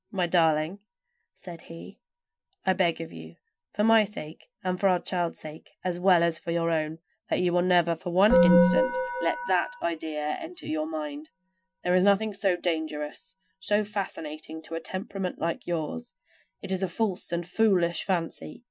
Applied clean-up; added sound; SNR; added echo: classical method Wiener filter.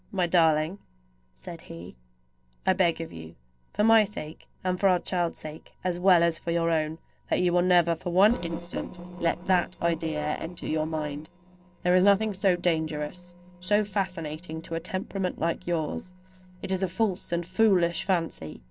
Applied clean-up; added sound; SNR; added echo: neural separator model SepFormer DNS4.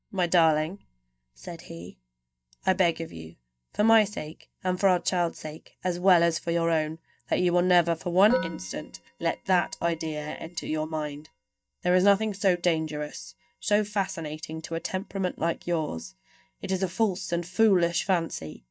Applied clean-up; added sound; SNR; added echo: neural mask model DeepFilterNet 3.